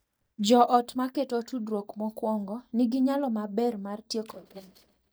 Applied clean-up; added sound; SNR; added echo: neural mask model DeepFilterNet 3.